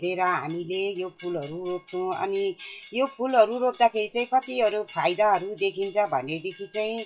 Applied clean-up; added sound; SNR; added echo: classical method WPE with log-MMSE.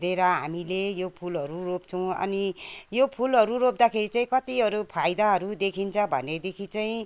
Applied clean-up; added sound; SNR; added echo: none; none; none; none.